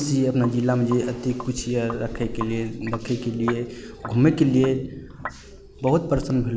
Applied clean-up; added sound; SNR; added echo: none; Sink (filling or washing); 14 dB; none.